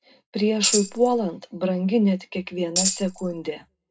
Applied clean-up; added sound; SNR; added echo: none; Tambourine; 2 dB; reverberation time 0.2 s.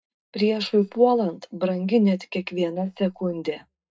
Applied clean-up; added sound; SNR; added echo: neural mask model DeepFilterNet 3.